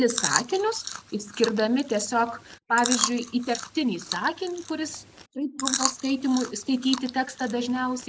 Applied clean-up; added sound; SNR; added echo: none; Chewing, mastication; 7 dB; none.